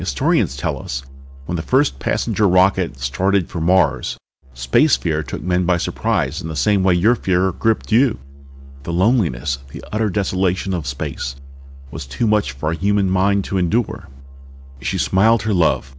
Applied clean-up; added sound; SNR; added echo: none; Musical instrument; 17 dB; none.